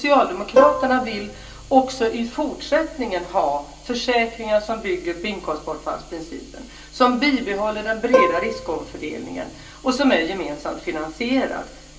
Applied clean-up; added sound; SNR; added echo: none; Plucked string instrument; 1 dB; reverberation time 0.3 s.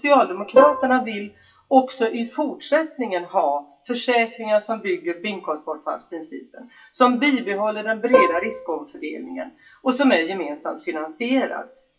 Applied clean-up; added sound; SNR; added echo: classical method WPE with log-MMSE.